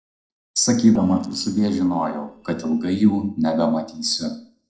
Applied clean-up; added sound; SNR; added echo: neural separator model SepFormer DNS4.